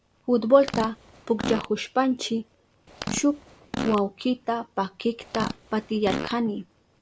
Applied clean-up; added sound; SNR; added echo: none; Fart; 10 dB; none.